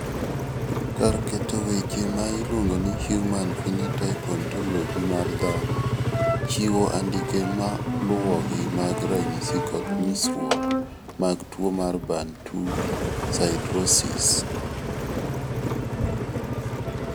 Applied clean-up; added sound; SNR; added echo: none; Engine; 0 dB; none.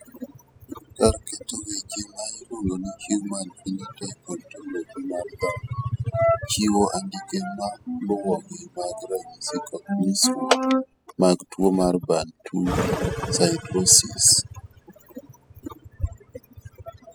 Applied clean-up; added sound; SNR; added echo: classical method spectral subtraction.